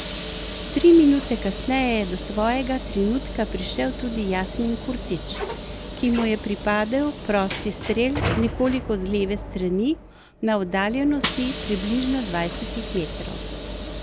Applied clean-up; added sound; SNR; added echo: none; Sliding door / Hiss; 3 dB; none.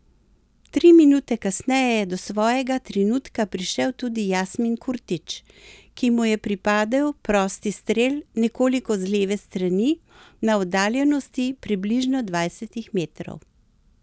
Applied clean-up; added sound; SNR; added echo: none; none; none; none.